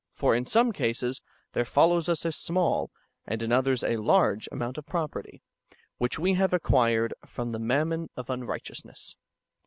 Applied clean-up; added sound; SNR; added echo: none; none; none; none.